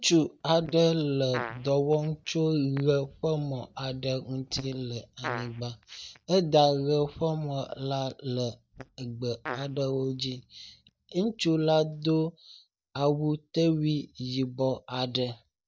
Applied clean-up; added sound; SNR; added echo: neural mask model DeepFilterNet 3.